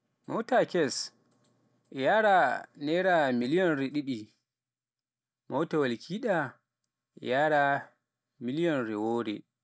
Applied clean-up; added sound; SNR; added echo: none; none; none; none.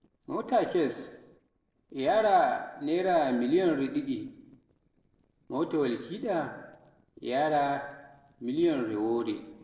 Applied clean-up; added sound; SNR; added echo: neural separator model SepFormer DNS4.